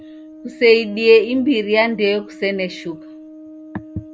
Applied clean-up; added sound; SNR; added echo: none; Brass instrument; 19 dB; none.